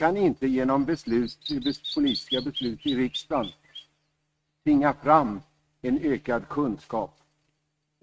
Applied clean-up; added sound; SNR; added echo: neural mask model RNNoise.